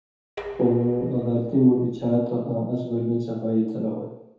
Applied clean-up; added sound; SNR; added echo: none; Dishes, pots, and pans; 18 dB; reverberation time 0.8 s.